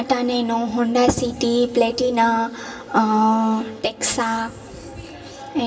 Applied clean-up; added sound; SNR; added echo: none; none; none; reverberation time 2.9 s.